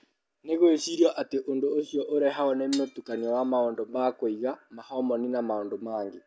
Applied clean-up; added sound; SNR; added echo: none; Glass; 18 dB; none.